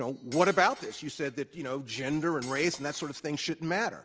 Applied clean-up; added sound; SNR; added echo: none; Cutlery, silverware; 20 dB; none.